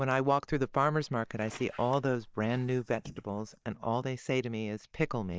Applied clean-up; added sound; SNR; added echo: neural mask model DeepFilterNet 3.